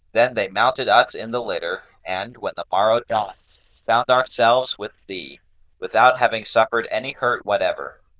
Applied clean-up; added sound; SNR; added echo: neural diffusion model UNIVERSE++.